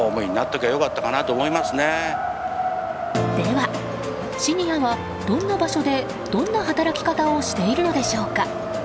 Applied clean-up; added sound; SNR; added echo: none; Wind; 5 dB; none.